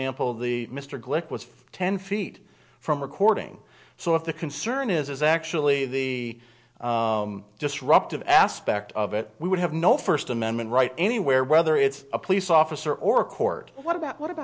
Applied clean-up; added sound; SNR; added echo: none; none; none; none.